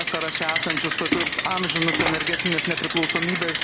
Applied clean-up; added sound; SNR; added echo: none; Bicycle; -2 dB; none.